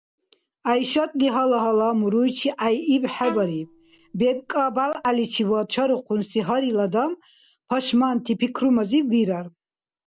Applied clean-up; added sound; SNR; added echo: none; Bowed string instrument; 17 dB; none.